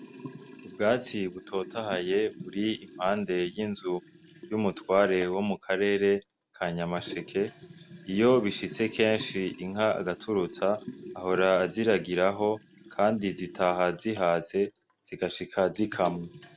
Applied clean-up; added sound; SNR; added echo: none; Liquid; 18 dB; none.